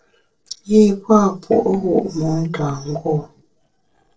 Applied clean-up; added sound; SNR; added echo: neural separator model SepFormer DNS4.